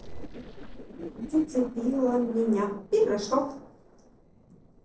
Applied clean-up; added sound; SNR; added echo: neural separator model SepFormer DNS4.